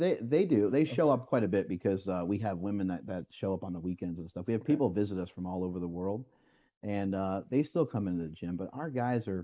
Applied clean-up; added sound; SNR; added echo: neural mask model Resemble Enhance denoiser.